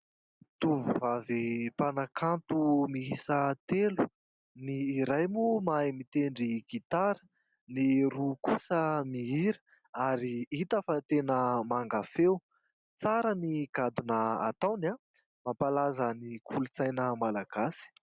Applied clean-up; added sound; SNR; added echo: none; none; none; none.